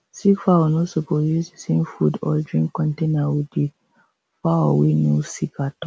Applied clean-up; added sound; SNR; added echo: none; none; none; none.